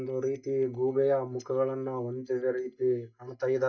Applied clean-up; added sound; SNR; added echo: neural mask model DeepFilterNet 3.